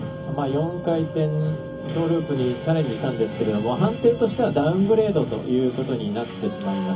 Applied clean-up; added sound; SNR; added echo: none; Wind instrument, woodwind instrument; 16 dB; reverberation time 0.3 s.